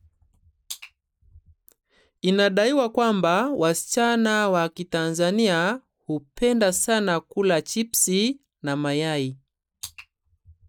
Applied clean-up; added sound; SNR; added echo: none; none; none; none.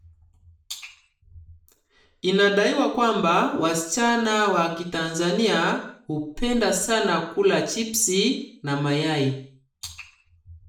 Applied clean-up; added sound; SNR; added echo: none; none; none; reverberation time 0.5 s.